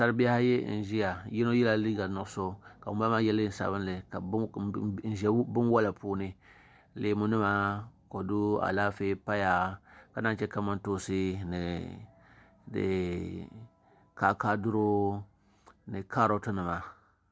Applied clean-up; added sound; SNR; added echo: none; none; none; none.